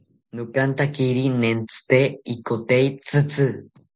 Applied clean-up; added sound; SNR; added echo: none; none; none; none.